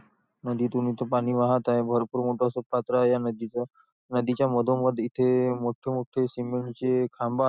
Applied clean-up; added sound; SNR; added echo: none; none; none; none.